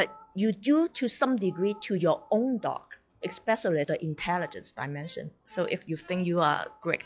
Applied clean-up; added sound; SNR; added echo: classical method log-MMSE.